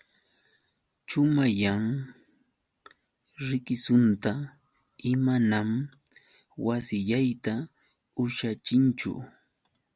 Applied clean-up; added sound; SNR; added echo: none; none; none; none.